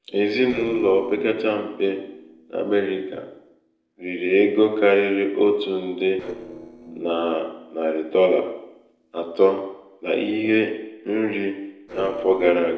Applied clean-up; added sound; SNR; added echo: neural separator model SepFormer DNS4.